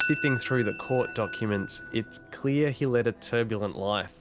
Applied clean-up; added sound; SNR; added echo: none; Chink, clink; 3 dB; none.